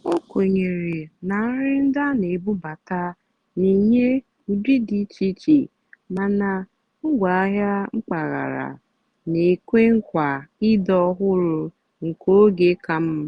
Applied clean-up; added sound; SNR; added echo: none; none; none; none.